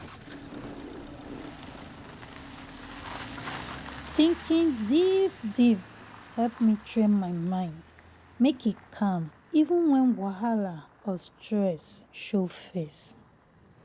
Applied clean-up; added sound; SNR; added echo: none; Engine starting; 18 dB; none.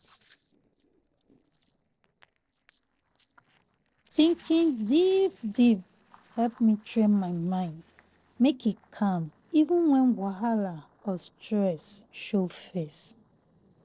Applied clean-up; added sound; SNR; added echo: neural separator model SepFormer DNS4.